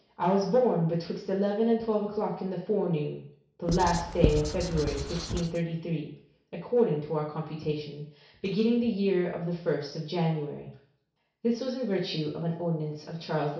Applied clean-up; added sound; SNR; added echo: none; Writing; 3 dB; reverberation time 0.6 s.